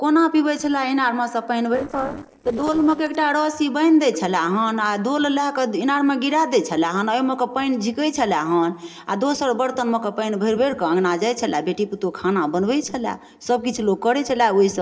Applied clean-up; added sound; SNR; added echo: neural separator model SepFormer DNS4.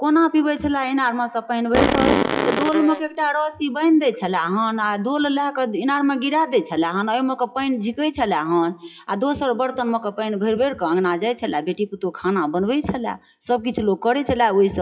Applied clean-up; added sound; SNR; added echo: classical method WPE with log-MMSE.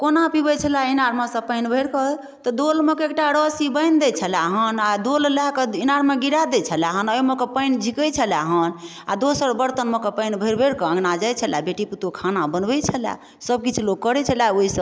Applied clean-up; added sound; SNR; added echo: none; none; none; none.